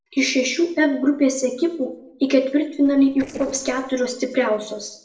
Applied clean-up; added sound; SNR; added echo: neural separator model SepFormer DNS4.